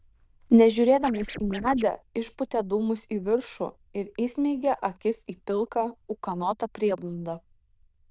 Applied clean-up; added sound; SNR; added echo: neural diffusion model UNIVERSE++.